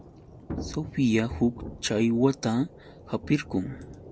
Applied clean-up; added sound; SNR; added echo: none; Thunder / Rain; 13 dB; none.